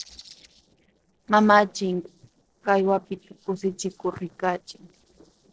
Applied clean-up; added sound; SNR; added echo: neural separator model SepFormer DNS4.